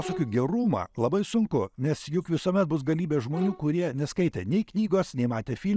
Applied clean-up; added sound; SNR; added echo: none; Bowed string instrument; 13 dB; none.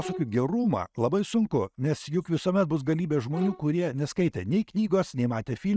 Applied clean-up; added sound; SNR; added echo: neural mask model RNNoise.